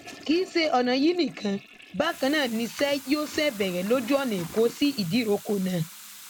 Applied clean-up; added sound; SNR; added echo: none; Toilet flush / Water tap, faucet; 17 dB; none.